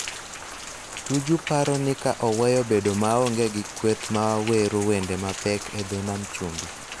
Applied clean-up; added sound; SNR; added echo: none; Rain; 11 dB; none.